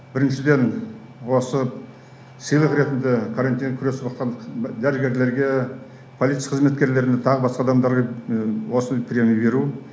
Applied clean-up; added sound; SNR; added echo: none; Brass instrument; 15 dB; none.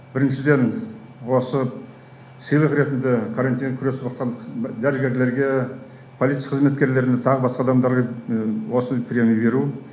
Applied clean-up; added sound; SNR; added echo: none; none; none; none.